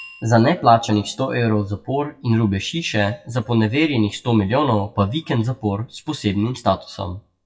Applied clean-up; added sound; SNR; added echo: classical method WPE with log-MMSE.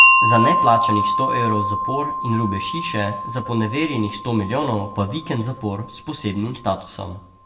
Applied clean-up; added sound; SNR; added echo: none; Wind chime; -1 dB; reverberation time 0.6 s.